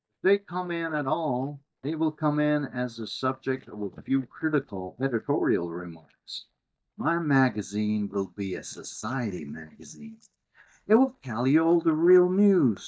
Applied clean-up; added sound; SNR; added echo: neural mask model DeepFilterNet 3.